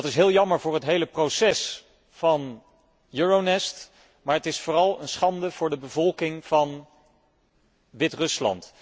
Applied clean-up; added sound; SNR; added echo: none; none; none; none.